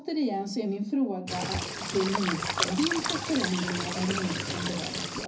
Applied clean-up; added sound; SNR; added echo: none; Cricket / Water; 1 dB; reverberation time 0.5 s.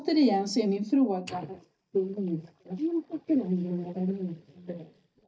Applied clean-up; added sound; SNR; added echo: neural mask model DeepFilterNet 3.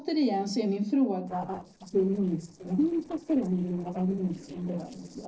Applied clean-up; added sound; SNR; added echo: neural separator model SepFormer DNS4.